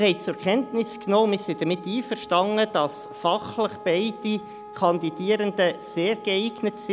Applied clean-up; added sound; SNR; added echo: none; Wind instrument, woodwind instrument; 16 dB; none.